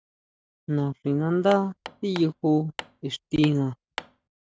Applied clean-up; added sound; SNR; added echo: neural mask model RNNoise.